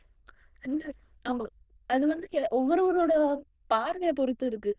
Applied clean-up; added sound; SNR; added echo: neural diffusion model UNIVERSE++.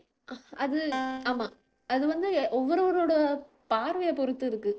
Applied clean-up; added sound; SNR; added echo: neural separator model SepFormer DNS4.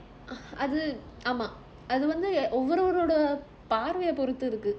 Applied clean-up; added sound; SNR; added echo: none; none; none; none.